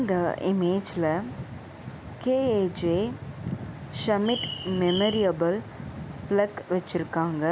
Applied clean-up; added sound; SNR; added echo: none; Bird; 9 dB; none.